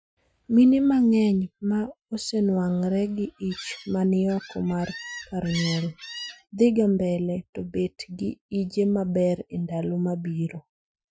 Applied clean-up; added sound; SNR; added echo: classical method Wiener filter.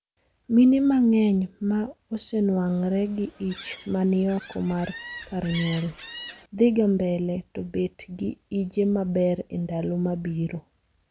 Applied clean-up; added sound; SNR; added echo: none; Gull, seagull; 15 dB; none.